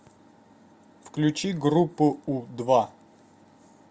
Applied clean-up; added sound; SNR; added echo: none; none; none; none.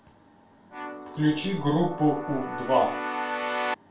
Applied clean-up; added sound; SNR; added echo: none; Keyboard (musical); 5 dB; reverberation time 0.4 s.